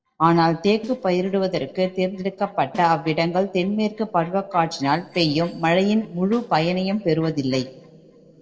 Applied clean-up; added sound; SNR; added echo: neural separator model SepFormer DNS4.